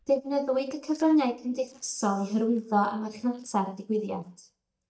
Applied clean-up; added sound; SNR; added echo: neural mask model DeepFilterNet 3.